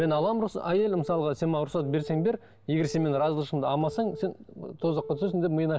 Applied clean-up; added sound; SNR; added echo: none; Telephone; 15 dB; none.